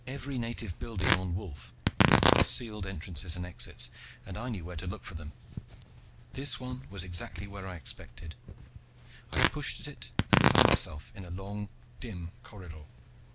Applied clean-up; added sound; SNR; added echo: none; Tearing; -4 dB; none.